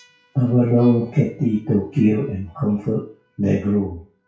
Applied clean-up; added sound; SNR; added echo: classical method WPE with log-MMSE.